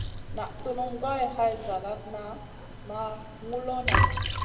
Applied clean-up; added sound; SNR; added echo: none; Liquid; -2 dB; reverberation time 1.4 s.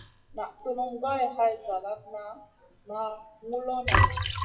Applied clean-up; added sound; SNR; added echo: classical method WPE with log-MMSE.